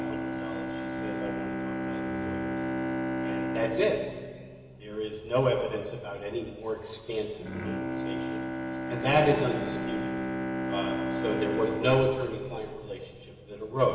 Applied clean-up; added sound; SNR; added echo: none; Bowed string instrument; 2 dB; reverberation time 2.4 s.